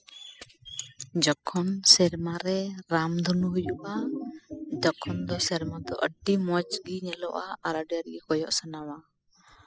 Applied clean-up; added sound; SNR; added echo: classical method spectral subtraction.